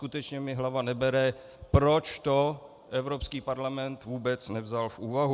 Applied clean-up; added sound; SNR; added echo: none; none; none; none.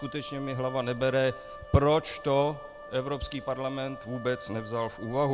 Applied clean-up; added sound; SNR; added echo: none; Wind instrument, woodwind instrument; 15 dB; none.